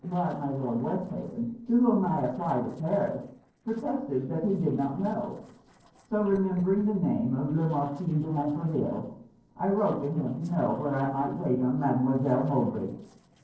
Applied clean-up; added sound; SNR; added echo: neural separator model SepFormer DNS4.